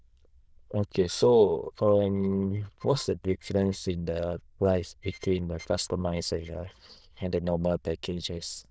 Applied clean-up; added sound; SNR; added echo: neural diffusion model UNIVERSE++.